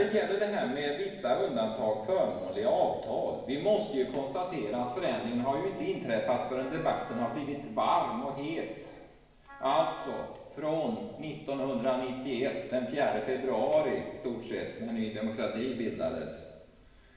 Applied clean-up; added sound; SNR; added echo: none; Wind instrument, woodwind instrument; 19 dB; reverberation time 1.2 s.